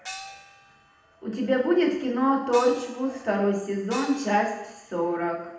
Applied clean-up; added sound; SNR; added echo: none; Gong; 17 dB; reverberation time 0.8 s.